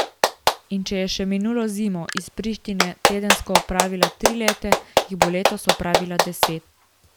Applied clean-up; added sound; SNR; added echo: none; Clapping; -3 dB; none.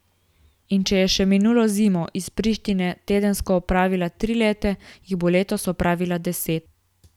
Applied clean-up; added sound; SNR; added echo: none; none; none; none.